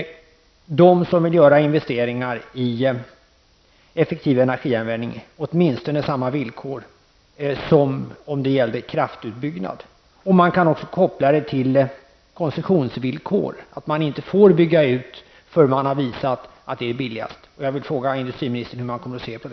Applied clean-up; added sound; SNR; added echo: none; none; none; none.